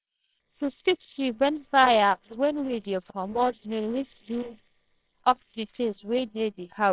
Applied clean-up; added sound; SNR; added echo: neural separator model SepFormer WHAMR!.